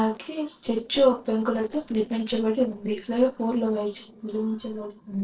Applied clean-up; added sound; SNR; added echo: neural separator model SepFormer DNS4.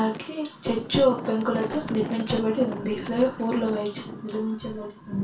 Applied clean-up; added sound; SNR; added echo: none; Wind; 10 dB; reverberation time 0.3 s.